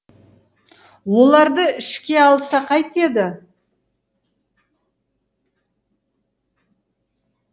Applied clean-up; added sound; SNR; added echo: none; none; none; none.